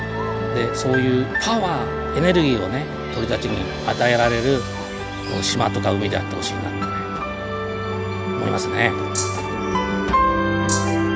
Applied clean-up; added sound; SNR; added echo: none; Rattle (instrument); 8 dB; none.